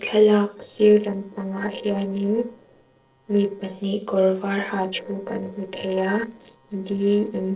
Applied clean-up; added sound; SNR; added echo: neural separator model SepFormer DNS4.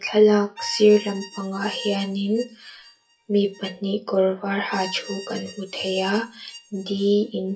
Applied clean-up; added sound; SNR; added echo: classical method WPE with log-MMSE.